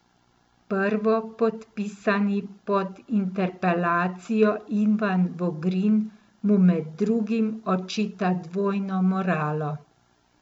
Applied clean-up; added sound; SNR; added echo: none; none; none; none.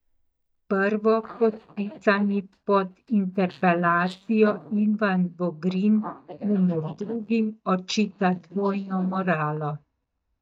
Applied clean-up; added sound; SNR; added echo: neural mask model DeepFilterNet 3.